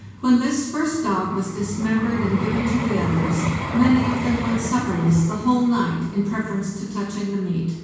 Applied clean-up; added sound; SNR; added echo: none; Vehicle; 8 dB; reverberation time 1.2 s.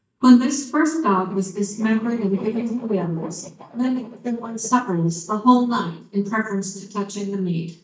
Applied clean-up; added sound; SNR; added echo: neural mask model DeepFilterNet 3.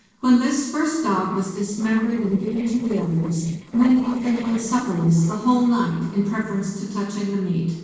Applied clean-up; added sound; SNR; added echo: neural separator model SepFormer DNS4.